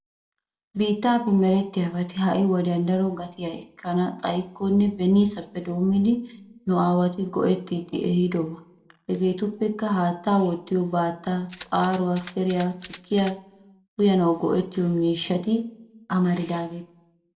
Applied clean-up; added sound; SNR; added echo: none; Rattle (instrument); 13 dB; reverberation time 0.4 s.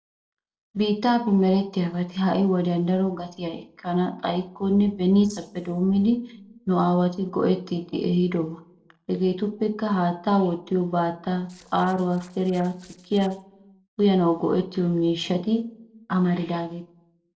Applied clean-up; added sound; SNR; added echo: neural separator model SepFormer DNS4.